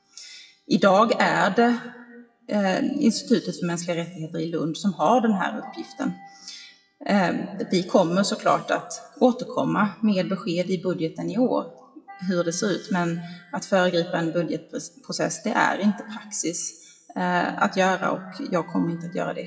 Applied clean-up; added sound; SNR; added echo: classical method WPE with log-MMSE.